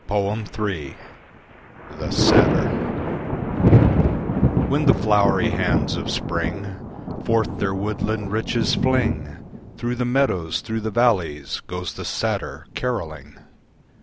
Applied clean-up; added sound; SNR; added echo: none; Thunder; -1 dB; none.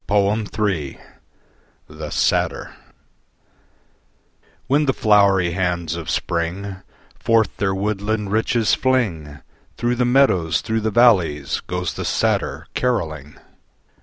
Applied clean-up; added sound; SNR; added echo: none; none; none; none.